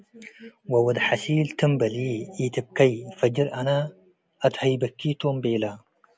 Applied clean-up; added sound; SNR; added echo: none; none; none; none.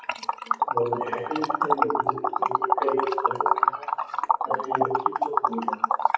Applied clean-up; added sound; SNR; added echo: classical method WPE with log-MMSE.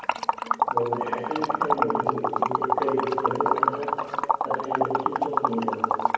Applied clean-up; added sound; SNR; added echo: none; Liquid; -5 dB; reverberation time 2.2 s.